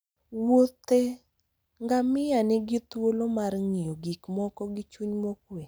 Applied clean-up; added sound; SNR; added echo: none; none; none; none.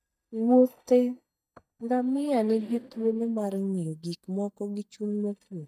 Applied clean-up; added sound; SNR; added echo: neural mask model DeepFilterNet 3.